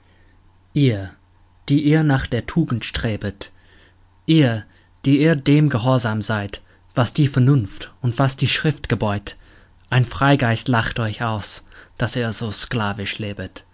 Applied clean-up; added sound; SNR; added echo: none; none; none; none.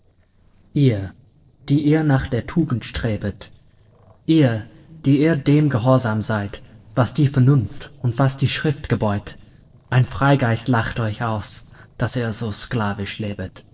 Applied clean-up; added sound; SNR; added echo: neural separator model SepFormer DNS4.